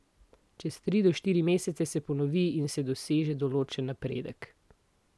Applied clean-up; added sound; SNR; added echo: none; none; none; none.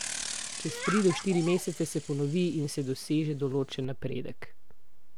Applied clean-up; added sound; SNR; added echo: none; Bicycle; 7 dB; none.